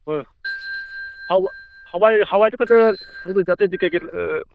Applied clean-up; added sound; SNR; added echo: neural diffusion model UNIVERSE++.